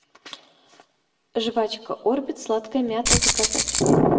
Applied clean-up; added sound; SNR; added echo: none; Rattle (instrument); -3 dB; reverberation time 0.9 s.